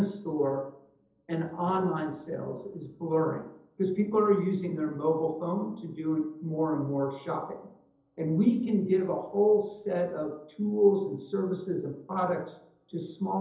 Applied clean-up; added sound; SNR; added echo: none; none; none; reverberation time 0.7 s.